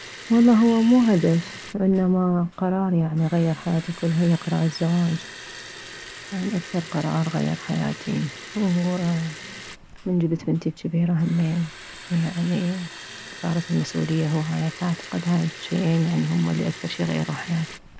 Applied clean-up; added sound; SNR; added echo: none; Liquid; 16 dB; none.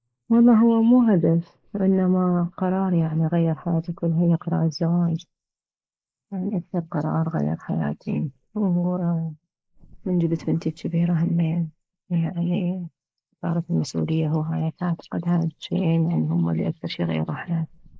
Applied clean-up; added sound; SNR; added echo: neural mask model Resemble Enhance denoiser.